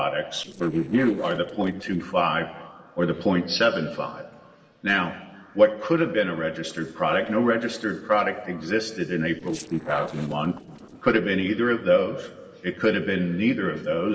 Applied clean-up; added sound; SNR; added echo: neural separator model SepFormer DNS4.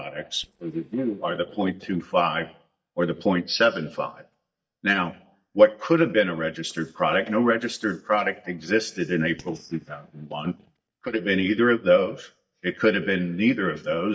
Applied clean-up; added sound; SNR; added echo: neural mask model DeepFilterNet 3.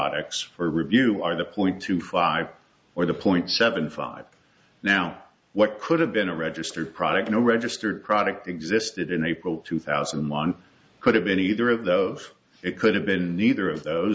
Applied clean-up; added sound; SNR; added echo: none; none; none; none.